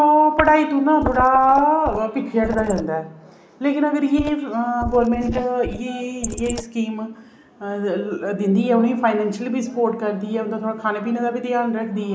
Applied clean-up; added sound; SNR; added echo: neural mask model Resemble Enhance denoiser.